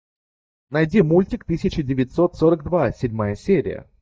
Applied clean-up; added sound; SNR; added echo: neural mask model DeepFilterNet 3.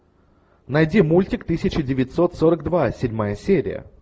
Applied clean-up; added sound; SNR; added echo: none; none; none; none.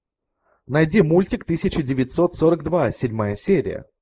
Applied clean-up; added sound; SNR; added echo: neural mask model Resemble Enhance denoiser.